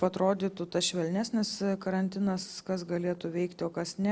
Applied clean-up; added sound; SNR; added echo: none; none; none; none.